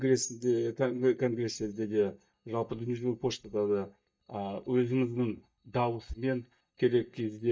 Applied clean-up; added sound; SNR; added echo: neural mask model DeepFilterNet 3.